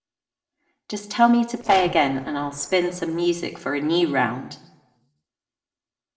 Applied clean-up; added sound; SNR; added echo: neural separator model SepFormer DNS4.